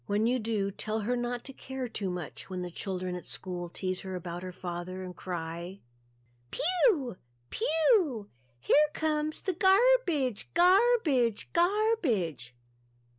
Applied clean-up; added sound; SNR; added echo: none; none; none; none.